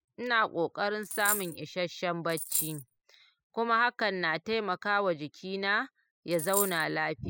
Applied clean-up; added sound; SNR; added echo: classical method spectral subtraction.